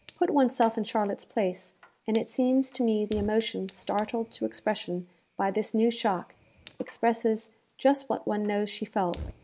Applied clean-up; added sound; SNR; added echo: none; Fire; 19 dB; none.